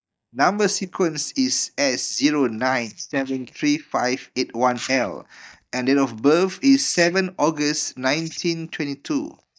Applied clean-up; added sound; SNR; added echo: neural mask model DeepFilterNet 3.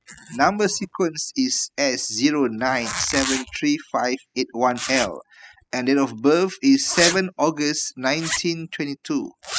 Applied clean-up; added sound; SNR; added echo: classical method spectral subtraction.